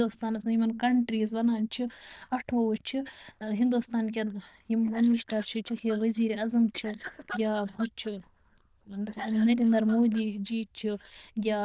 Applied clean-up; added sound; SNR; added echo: neural diffusion model UNIVERSE++.